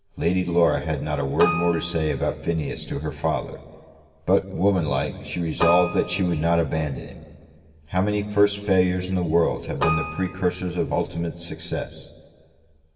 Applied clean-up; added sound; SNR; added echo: none; Keyboard (musical); 10 dB; reverberation time 1.9 s.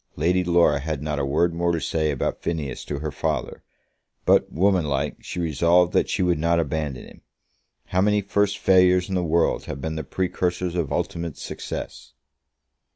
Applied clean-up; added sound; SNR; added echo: none; none; none; none.